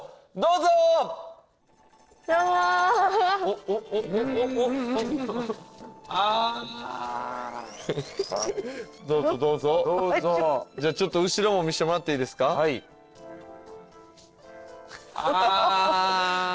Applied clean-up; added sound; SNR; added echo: neural separator model SepFormer DNS4.